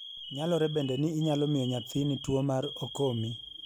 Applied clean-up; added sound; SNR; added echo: none; Alarm; 14 dB; none.